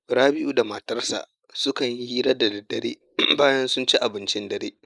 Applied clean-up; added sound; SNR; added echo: neural mask model Resemble Enhance denoiser.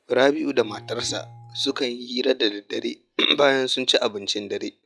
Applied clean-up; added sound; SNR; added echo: classical method log-MMSE.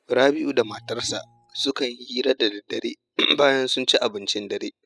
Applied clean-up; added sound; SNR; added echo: classical method spectral subtraction.